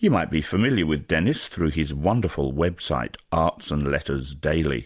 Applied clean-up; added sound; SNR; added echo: none; none; none; none.